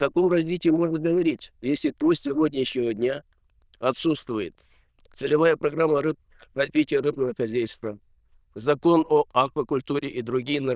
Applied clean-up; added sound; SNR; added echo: neural diffusion model UNIVERSE++.